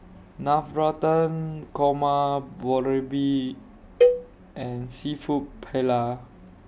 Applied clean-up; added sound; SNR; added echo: none; Cowbell; -1 dB; none.